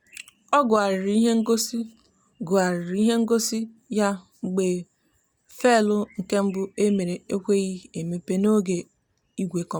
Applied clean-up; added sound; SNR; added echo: none; none; none; none.